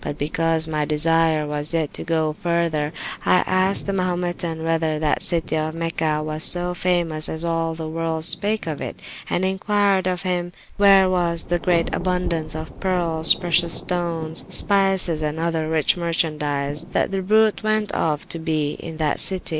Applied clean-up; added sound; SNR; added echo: none; Thunder; 18 dB; none.